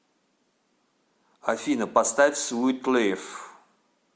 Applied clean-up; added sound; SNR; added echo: none; none; none; none.